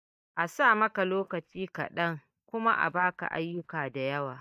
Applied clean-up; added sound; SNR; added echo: neural mask model DeepFilterNet 3.